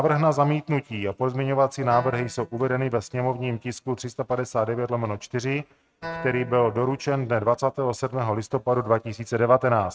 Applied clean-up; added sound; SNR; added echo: neural mask model RNNoise.